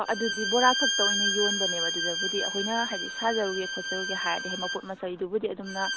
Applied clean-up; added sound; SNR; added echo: none; Bowed string instrument; 0 dB; none.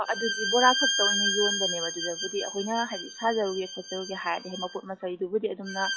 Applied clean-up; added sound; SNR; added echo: classical method log-MMSE.